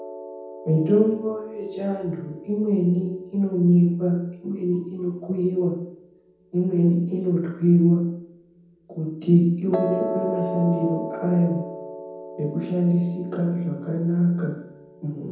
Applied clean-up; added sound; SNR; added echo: none; Piano; 13 dB; reverberation time 0.9 s.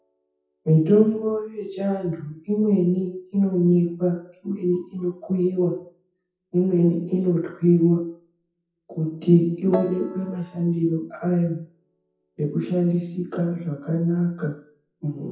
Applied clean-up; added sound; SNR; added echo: classical method WPE with log-MMSE.